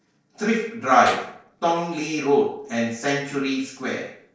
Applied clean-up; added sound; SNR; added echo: neural separator model SepFormer DNS4.